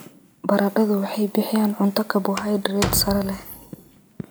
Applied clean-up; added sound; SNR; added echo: none; Slam; 8 dB; none.